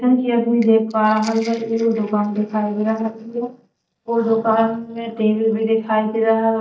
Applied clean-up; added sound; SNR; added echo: neural mask model DeepFilterNet 3.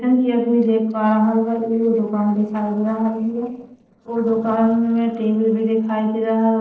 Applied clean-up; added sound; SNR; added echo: neural separator model SepFormer DNS4.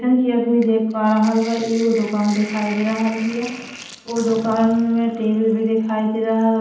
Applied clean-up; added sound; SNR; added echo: none; Sink (filling or washing); 18 dB; reverberation time 0.8 s.